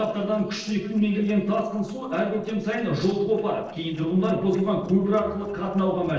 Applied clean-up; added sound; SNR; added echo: neural separator model SepFormer DNS4.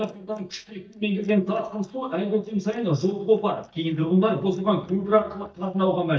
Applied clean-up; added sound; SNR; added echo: neural mask model DeepFilterNet 3.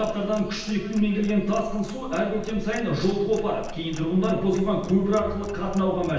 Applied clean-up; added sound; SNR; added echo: none; Clock; 12 dB; reverberation time 0.9 s.